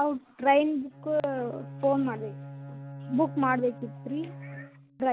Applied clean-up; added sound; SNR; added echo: none; Bowed string instrument; 14 dB; none.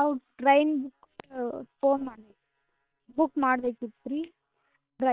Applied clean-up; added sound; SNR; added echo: neural separator model SepFormer WHAM!.